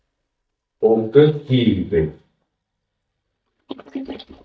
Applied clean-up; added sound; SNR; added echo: neural mask model DeepFilterNet 3.